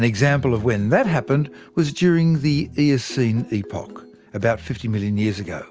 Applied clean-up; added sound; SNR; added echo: none; none; none; none.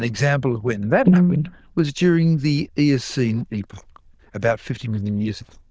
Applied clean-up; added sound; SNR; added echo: neural diffusion model UNIVERSE++.